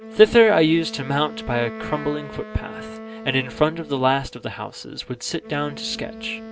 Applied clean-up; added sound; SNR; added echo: none; Wind instrument, woodwind instrument; 15 dB; none.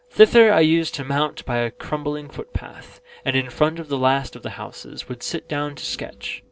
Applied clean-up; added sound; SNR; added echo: none; none; none; none.